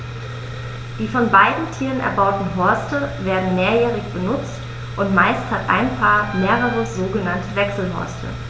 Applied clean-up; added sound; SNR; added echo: none; Wind instrument, woodwind instrument; 14 dB; none.